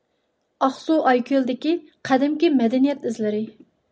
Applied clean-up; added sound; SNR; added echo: none; none; none; none.